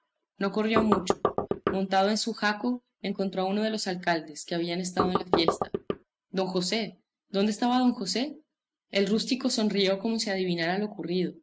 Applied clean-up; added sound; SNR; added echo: neural mask model RNNoise.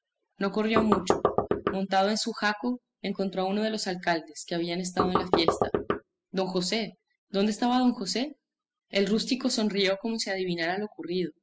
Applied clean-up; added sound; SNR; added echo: classical method spectral subtraction.